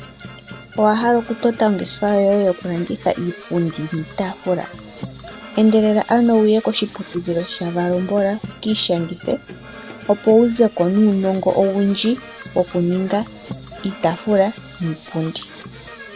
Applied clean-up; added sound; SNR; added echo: none; Brass instrument / Percussion; 17 dB; none.